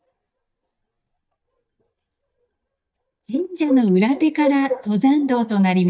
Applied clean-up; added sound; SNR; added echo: neural mask model DeepFilterNet 3.